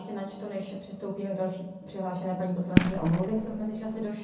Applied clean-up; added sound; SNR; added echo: none; Fireworks; -2 dB; reverberation time 0.6 s.